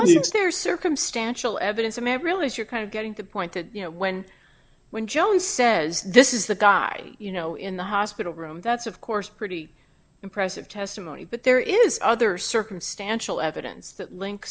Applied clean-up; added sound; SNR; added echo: none; none; none; none.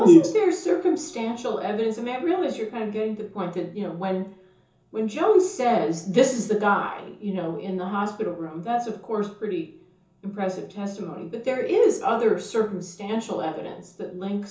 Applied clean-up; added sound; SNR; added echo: none; none; none; reverberation time 0.6 s.